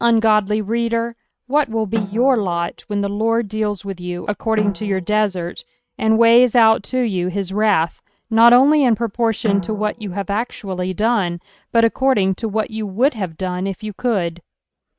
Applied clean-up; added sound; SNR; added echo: neural mask model RNNoise.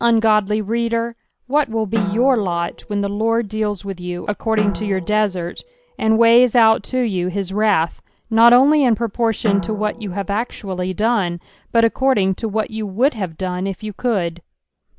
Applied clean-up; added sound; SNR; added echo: none; Drum; 13 dB; none.